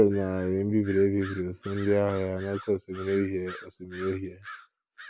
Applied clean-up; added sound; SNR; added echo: none; Bird vocalization, bird call, bird song; 18 dB; none.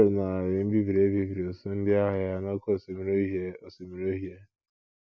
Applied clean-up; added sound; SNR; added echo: none; none; none; none.